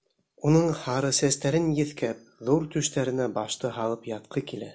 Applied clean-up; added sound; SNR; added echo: none; none; none; none.